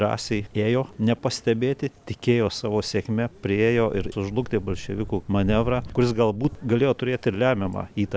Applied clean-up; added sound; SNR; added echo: none; none; none; none.